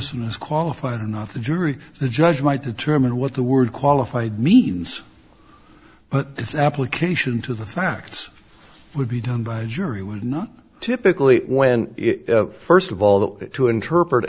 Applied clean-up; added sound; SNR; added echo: none; none; none; none.